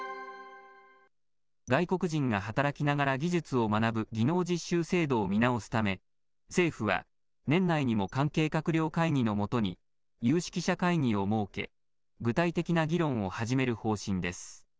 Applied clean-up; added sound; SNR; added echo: none; none; none; none.